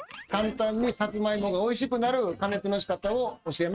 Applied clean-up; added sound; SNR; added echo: neural mask model RNNoise.